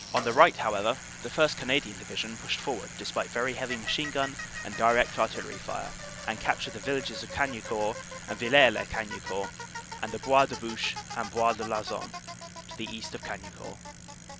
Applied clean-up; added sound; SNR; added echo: none; Bicycle; 11 dB; none.